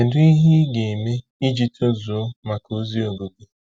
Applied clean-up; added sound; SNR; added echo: none; none; none; none.